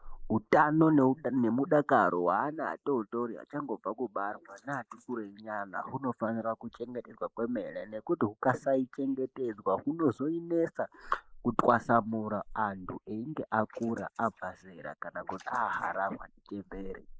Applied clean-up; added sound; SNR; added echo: neural mask model Resemble Enhance denoiser.